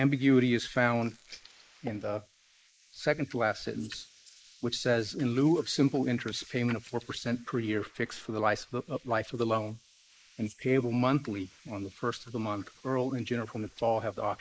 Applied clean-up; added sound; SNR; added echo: neural mask model Resemble Enhance denoiser.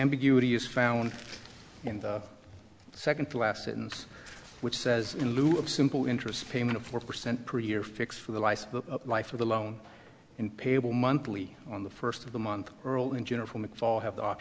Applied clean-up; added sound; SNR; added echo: none; none; none; none.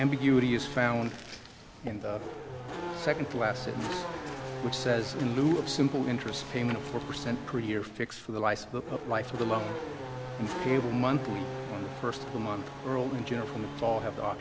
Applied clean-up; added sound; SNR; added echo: none; Race car, auto racing / Accelerating, revving, vroom; 8 dB; none.